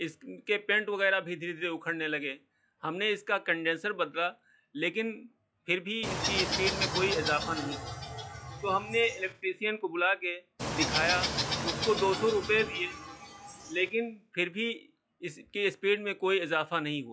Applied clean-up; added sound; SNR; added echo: classical method log-MMSE.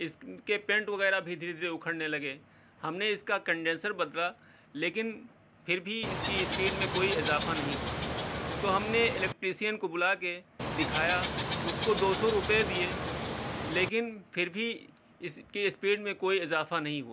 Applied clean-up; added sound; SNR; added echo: none; Water / Bird; 1 dB; none.